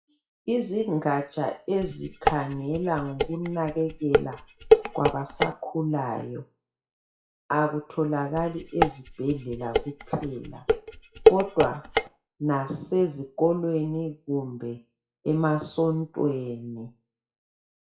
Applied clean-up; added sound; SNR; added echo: classical method WPE with log-MMSE.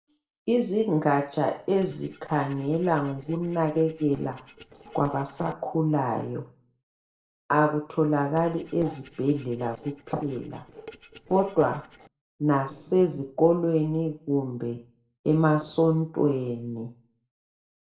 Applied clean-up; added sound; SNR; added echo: neural separator model SepFormer DNS4.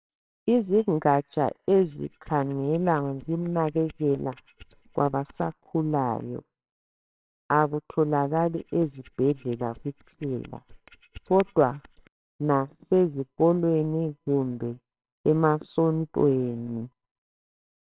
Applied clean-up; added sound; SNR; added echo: neural separator model SepFormer WHAMR!.